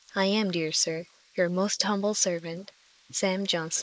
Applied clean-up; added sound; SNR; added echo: neural mask model Resemble Enhance denoiser.